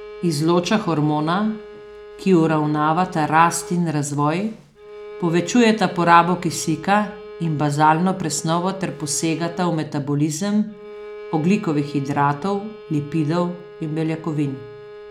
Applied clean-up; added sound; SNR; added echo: none; Bowed string instrument; 17 dB; none.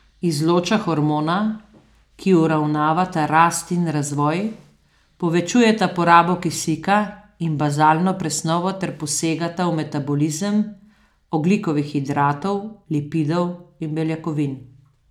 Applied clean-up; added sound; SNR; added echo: none; none; none; none.